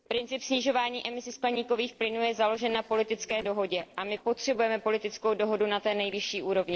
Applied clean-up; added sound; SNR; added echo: neural separator model SepFormer DNS4.